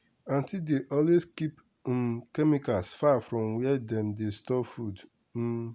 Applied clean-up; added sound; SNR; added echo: none; none; none; none.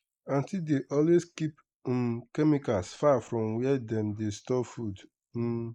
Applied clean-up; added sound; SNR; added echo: neural mask model Resemble Enhance denoiser.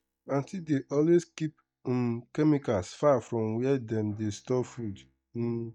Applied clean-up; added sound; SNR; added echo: neural mask model DeepFilterNet 3.